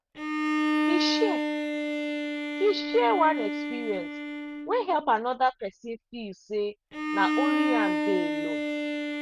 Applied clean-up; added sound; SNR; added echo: neural mask model RNNoise.